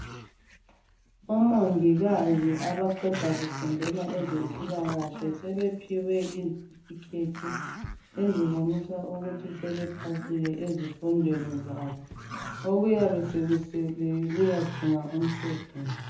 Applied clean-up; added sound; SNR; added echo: none; Growling; 12 dB; reverberation time 0.5 s.